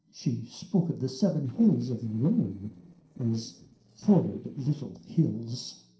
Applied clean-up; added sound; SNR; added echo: neural separator model SepFormer DNS4.